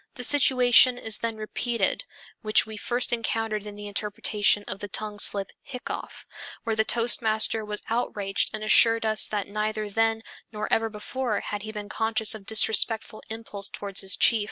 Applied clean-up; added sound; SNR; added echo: none; none; none; none.